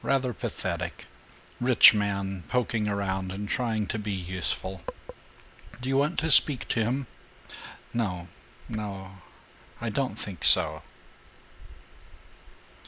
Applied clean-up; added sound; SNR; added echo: none; none; none; none.